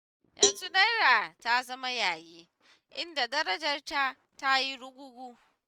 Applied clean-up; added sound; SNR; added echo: neural mask model RNNoise.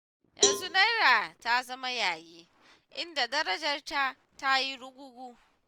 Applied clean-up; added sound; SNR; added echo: none; Cowbell; 4 dB; none.